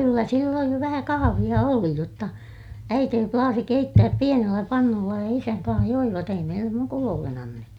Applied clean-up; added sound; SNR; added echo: none; none; none; none.